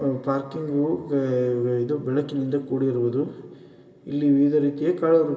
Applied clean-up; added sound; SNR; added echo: none; none; none; reverberation time 2.2 s.